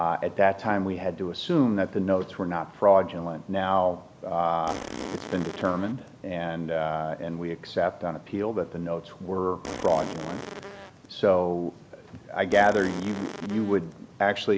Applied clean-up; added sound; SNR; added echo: none; Fart; 11 dB; none.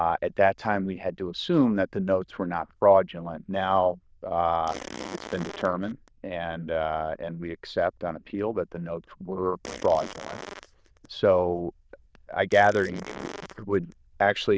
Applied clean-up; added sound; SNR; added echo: neural diffusion model UNIVERSE++.